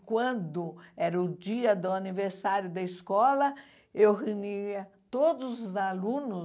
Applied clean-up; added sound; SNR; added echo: none; none; none; none.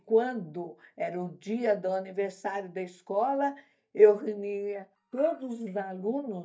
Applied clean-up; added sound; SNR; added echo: neural mask model DeepFilterNet 3.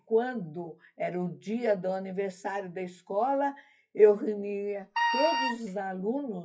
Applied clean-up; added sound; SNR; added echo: classical method WPE with log-MMSE.